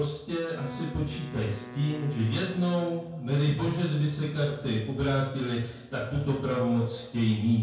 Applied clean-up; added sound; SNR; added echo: none; Wind instrument, woodwind instrument; 15 dB; reverberation time 0.5 s.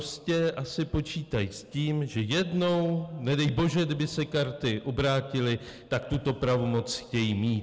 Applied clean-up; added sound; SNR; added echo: none; none; none; none.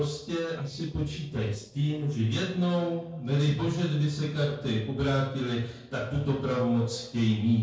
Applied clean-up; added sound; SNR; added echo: neural separator model SepFormer DNS4.